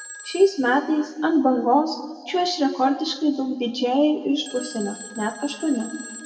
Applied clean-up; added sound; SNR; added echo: none; Telephone; 19 dB; reverberation time 1.8 s.